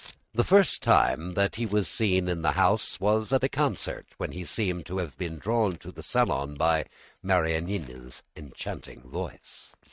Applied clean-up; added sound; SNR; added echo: neural mask model RNNoise.